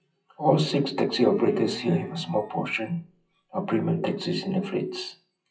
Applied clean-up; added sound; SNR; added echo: classical method WPE with log-MMSE.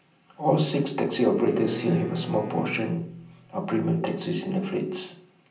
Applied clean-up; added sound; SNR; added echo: none; Bowed string instrument; 14 dB; reverberation time 0.6 s.